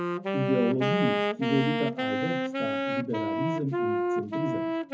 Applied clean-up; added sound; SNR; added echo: none; Wind instrument, woodwind instrument; -2 dB; reverberation time 0.3 s.